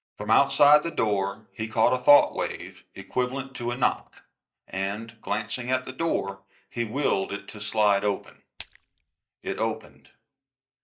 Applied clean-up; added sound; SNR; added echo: neural mask model DeepFilterNet 3.